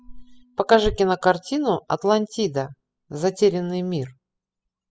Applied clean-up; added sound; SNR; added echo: classical method spectral subtraction.